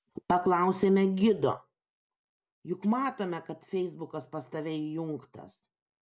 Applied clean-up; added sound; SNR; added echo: none; none; none; none.